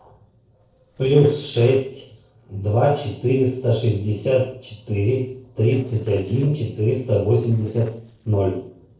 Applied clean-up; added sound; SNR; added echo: neural separator model SepFormer DNS4.